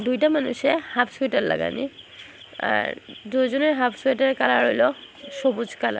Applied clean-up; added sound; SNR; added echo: none; none; none; none.